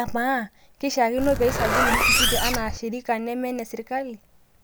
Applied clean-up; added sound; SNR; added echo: none; Zipper (clothing); -3 dB; none.